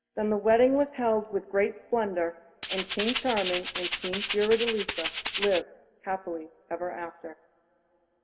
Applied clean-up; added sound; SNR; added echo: none; Rattle (instrument); 4 dB; reverberation time 1.8 s.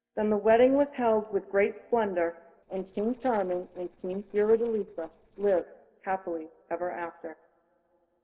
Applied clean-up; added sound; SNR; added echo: neural separator model SepFormer DNS4.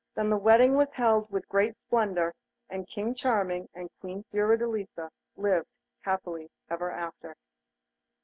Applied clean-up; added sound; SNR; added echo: none; none; none; none.